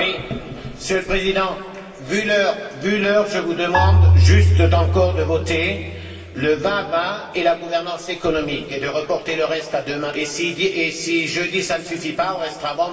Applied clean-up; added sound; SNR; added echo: none; Marimba, xylophone; -4 dB; reverberation time 2.3 s.